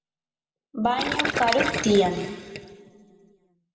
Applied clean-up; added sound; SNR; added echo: none; Gurgling; 3 dB; reverberation time 2.2 s.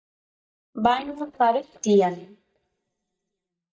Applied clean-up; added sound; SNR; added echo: neural mask model DeepFilterNet 3.